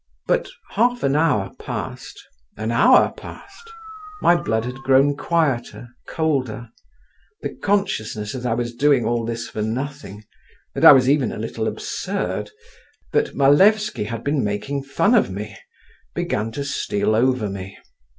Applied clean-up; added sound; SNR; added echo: none; Dog; 17 dB; none.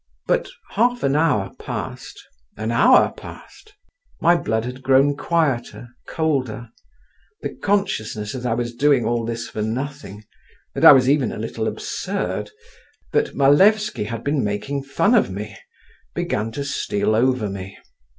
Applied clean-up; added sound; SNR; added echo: none; none; none; none.